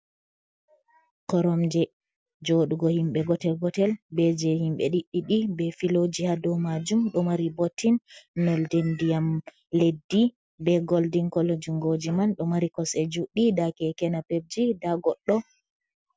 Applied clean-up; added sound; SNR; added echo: none; none; none; none.